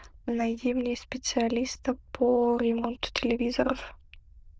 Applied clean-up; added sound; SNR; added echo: neural diffusion model UNIVERSE++.